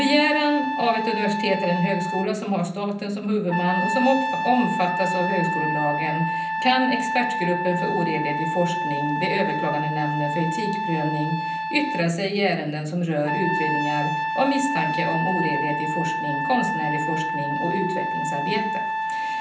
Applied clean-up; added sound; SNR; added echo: none; Trumpet; 2 dB; reverberation time 0.6 s.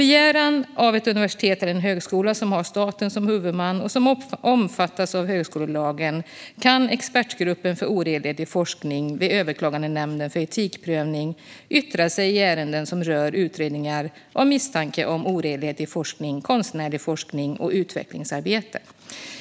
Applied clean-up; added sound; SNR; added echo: none; none; none; none.